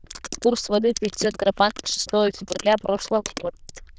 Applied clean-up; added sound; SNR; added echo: neural diffusion model UNIVERSE++.